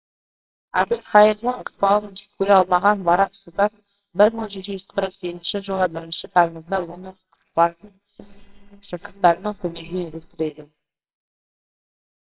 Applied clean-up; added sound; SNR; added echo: neural separator model SepFormer WHAMR!.